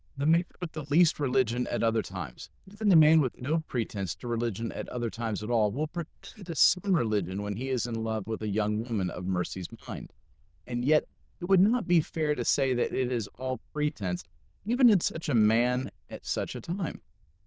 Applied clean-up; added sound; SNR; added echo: neural diffusion model UNIVERSE++.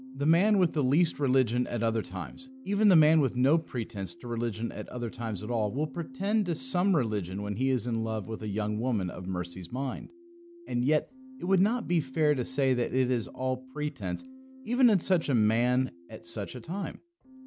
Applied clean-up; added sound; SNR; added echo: none; Keyboard (musical); 19 dB; none.